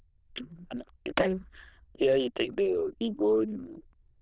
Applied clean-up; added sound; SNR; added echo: neural diffusion model UNIVERSE++.